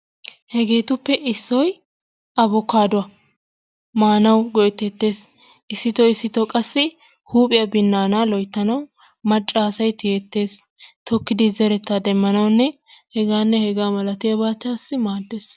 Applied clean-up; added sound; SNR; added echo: none; none; none; none.